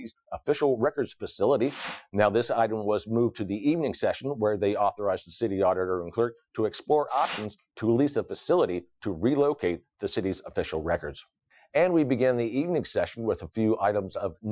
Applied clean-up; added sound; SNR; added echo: classical method Wiener filter.